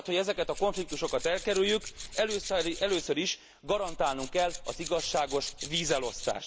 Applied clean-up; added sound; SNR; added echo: none; Tools; 10 dB; none.